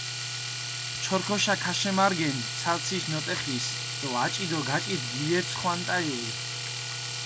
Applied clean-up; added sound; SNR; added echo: none; Domestic sounds, home sounds; 3 dB; none.